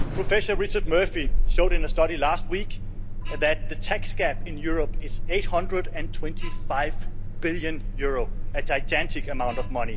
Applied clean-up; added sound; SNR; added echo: none; Alarm; -4 dB; none.